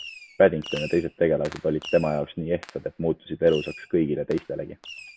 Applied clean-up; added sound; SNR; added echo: none; Fireworks; 17 dB; none.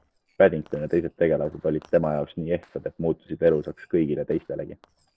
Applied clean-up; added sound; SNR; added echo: neural separator model SepFormer DNS4.